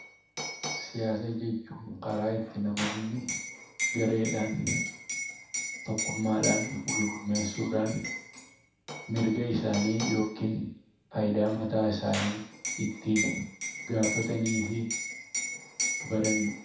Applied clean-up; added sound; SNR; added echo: none; Liquid; 6 dB; reverberation time 0.7 s.